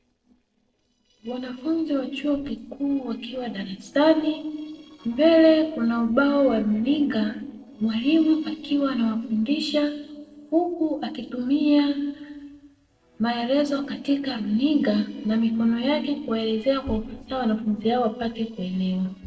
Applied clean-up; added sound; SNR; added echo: neural separator model SepFormer DNS4.